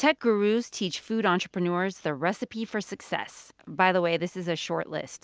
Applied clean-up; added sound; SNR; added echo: none; none; none; none.